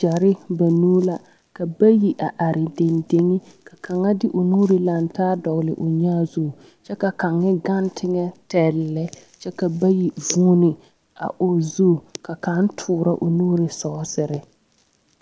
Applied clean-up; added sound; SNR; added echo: none; none; none; none.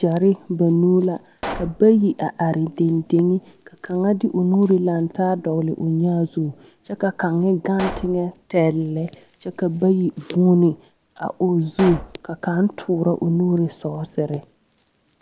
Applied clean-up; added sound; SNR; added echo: none; Explosion; 13 dB; none.